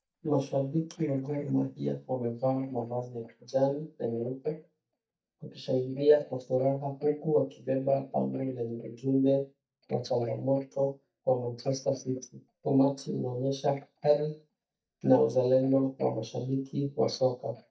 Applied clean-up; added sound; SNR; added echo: neural mask model DeepFilterNet 3.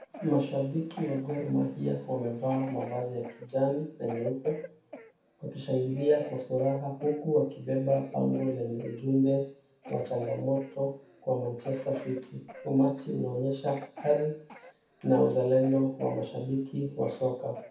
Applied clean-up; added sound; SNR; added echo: none; Cough; 17 dB; reverberation time 0.6 s.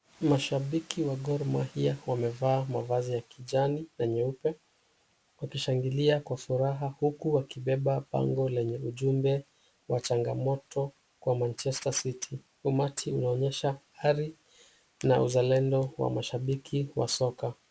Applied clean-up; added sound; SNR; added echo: none; none; none; none.